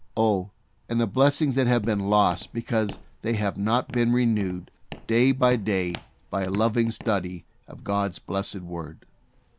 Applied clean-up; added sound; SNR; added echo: none; Walk, footsteps; 20 dB; none.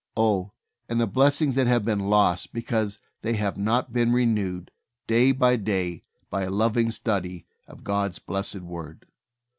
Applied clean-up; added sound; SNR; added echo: none; none; none; none.